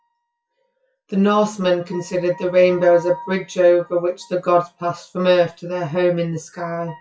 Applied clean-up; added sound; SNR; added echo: classical method WPE with log-MMSE.